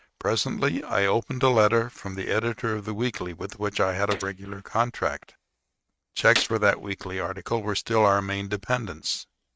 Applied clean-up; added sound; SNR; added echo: neural mask model RNNoise.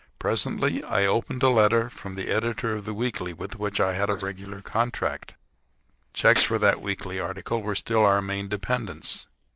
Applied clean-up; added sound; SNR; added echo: neural mask model Resemble Enhance denoiser.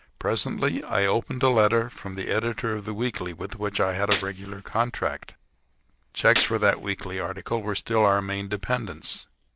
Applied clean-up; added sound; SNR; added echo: none; Gunshot, gunfire; 9 dB; none.